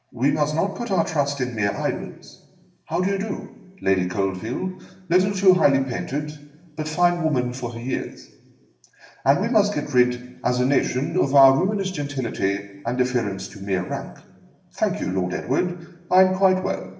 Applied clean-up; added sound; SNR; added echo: none; none; none; reverberation time 1.3 s.